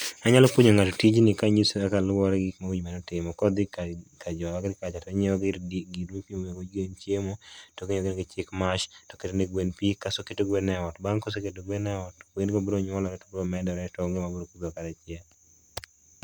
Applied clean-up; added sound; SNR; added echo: none; none; none; none.